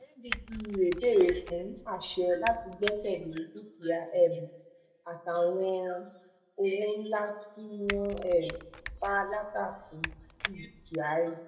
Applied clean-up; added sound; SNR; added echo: none; Typing; 11 dB; reverberation time 0.7 s.